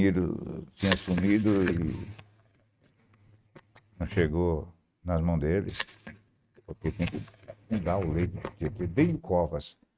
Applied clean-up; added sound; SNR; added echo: neural mask model RNNoise.